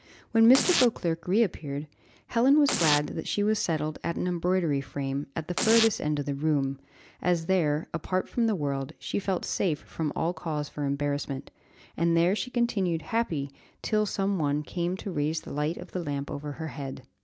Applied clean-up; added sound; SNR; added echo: none; Domestic sounds, home sounds; 5 dB; none.